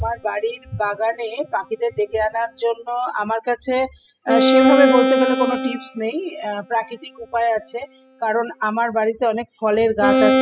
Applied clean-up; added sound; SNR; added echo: classical method spectral subtraction.